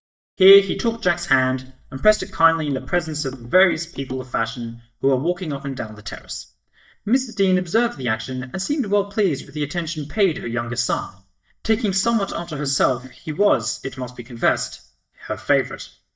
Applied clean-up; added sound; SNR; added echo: neural mask model DeepFilterNet 3.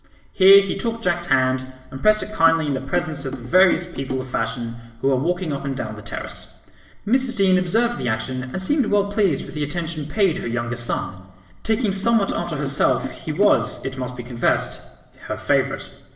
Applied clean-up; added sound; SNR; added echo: none; Drum; 11 dB; reverberation time 1.1 s.